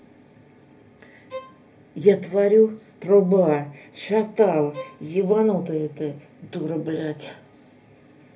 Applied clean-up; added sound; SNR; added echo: none; Bowed string instrument; 19 dB; reverberation time 0.3 s.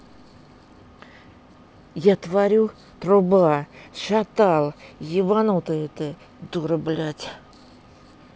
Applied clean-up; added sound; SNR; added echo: none; none; none; none.